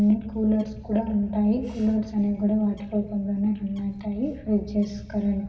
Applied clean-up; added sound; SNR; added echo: none; Bird; 17 dB; reverberation time 1.2 s.